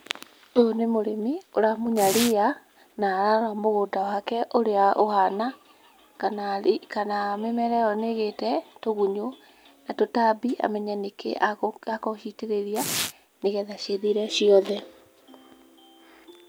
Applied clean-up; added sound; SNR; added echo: none; Domestic sounds, home sounds; 12 dB; none.